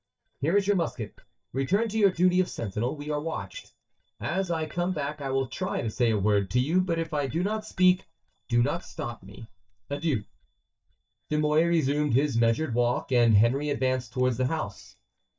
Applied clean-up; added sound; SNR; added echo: neural mask model DeepFilterNet 3.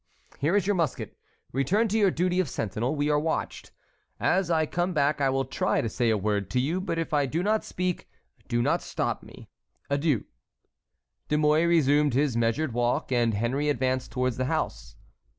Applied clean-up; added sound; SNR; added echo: none; none; none; none.